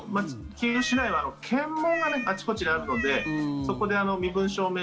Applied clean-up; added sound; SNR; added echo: none; Meow; 9 dB; none.